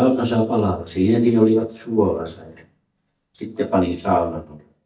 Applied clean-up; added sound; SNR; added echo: neural mask model DeepFilterNet 3.